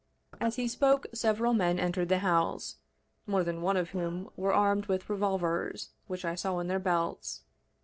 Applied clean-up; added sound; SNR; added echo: neural separator model SepFormer DNS4.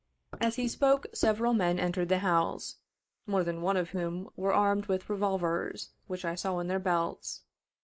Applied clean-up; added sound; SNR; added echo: neural mask model Resemble Enhance denoiser.